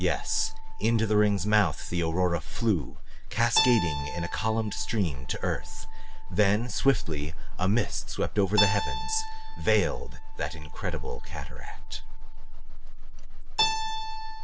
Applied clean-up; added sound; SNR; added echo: none; Keyboard (musical); 13 dB; none.